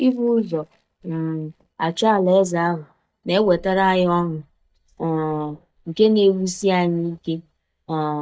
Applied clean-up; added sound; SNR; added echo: neural mask model DeepFilterNet 3.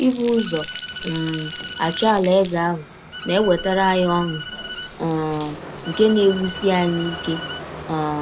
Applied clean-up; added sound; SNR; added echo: none; Bathtub (filling or washing) + Bowed string instrument; 11 dB; none.